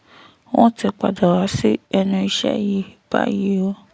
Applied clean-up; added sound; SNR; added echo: none; none; none; none.